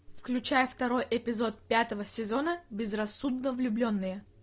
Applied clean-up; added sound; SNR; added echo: none; none; none; none.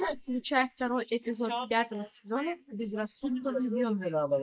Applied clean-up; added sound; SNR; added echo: neural mask model Resemble Enhance denoiser.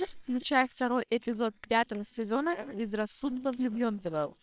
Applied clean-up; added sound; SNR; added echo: neural separator model SepFormer WHAM!.